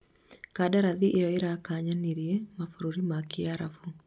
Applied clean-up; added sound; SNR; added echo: none; none; none; none.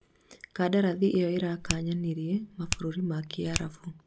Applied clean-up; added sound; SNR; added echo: none; Finger snapping; 8 dB; none.